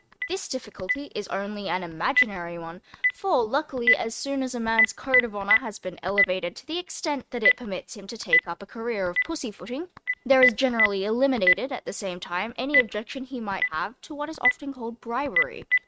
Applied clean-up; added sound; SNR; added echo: neural mask model RNNoise.